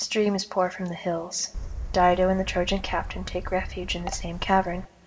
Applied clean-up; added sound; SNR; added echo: none; Gull, seagull / Wind; 8 dB; reverberation time 0.8 s.